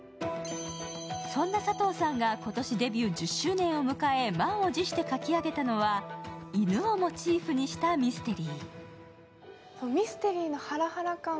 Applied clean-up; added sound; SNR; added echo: none; none; none; none.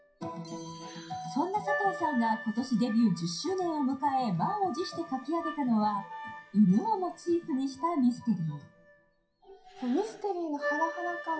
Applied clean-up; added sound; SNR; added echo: classical method WPE with log-MMSE.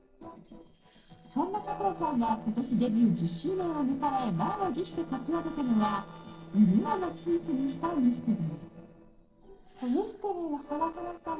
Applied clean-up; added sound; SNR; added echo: neural separator model SepFormer DNS4.